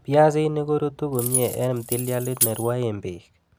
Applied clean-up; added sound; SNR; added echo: none; Keys jangling; 5 dB; none.